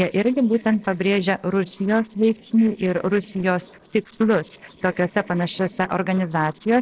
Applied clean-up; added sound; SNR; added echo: neural separator model SepFormer DNS4.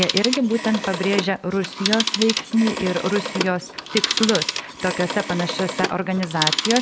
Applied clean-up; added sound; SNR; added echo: none; Telephone; 4 dB; none.